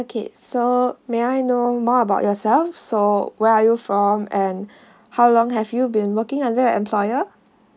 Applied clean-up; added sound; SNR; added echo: none; none; none; none.